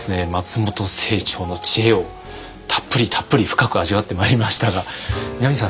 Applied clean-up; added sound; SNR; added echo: none; none; none; none.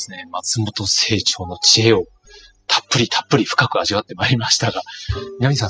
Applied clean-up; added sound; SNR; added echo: classical method spectral subtraction.